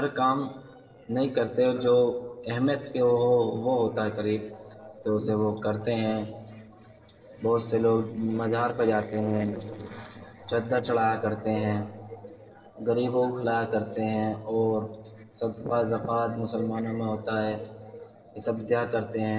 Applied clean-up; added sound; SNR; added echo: neural separator model SepFormer DNS4.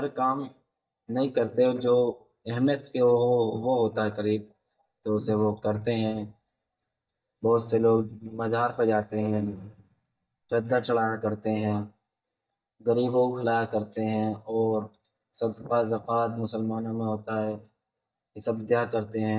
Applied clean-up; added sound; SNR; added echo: neural mask model DeepFilterNet 3.